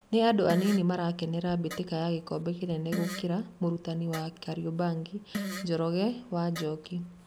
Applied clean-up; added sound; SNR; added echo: none; Fart; 12 dB; none.